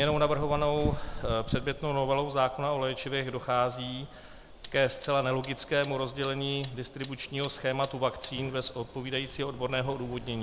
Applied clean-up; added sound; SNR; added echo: none; Fire; 10 dB; none.